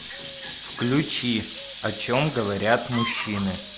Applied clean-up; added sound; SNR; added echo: none; Fowl; 14 dB; none.